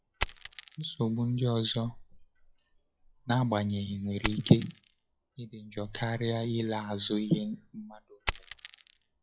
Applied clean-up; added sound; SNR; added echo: classical method log-MMSE.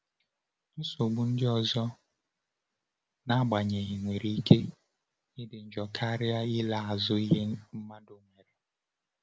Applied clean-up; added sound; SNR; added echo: none; none; none; none.